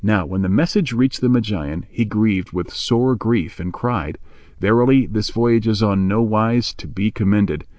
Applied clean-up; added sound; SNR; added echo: none; none; none; none.